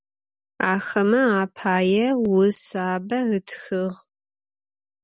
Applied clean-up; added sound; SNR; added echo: none; none; none; none.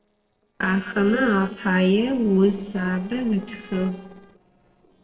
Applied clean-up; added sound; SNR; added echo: neural separator model SepFormer DNS4.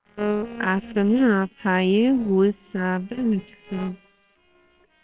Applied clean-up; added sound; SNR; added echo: neural separator model SepFormer WHAMR!.